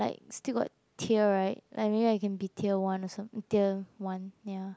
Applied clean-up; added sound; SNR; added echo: none; none; none; none.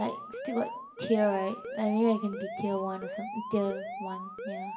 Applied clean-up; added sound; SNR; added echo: none; Alarm; 8 dB; reverberation time 0.7 s.